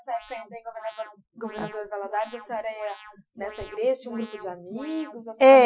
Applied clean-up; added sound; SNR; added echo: classical method Wiener filter.